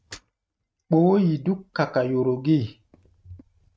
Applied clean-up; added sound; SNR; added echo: neural mask model RNNoise.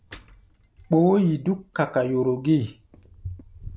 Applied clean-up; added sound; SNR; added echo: none; Bicycle; 19 dB; none.